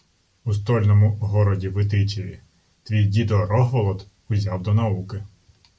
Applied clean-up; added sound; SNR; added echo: none; none; none; none.